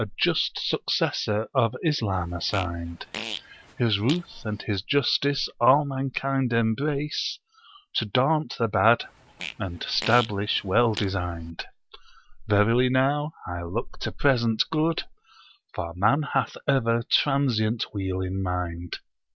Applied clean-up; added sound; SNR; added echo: none; Fart; 14 dB; none.